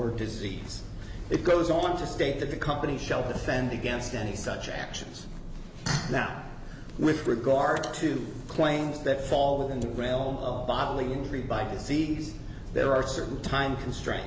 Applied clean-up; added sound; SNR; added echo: none; Motor vehicle (road); 12 dB; none.